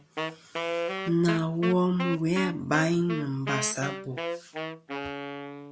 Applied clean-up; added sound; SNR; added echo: none; Wind instrument, woodwind instrument; 6 dB; none.